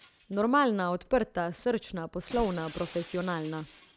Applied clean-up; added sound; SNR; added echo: none; Shatter + Slam / Car; 19 dB; none.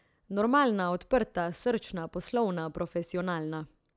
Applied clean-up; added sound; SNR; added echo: none; none; none; none.